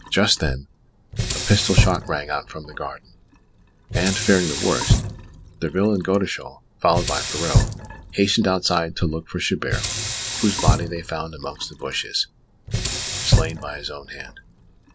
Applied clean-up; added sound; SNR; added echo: none; Sink (filling or washing); 1 dB; none.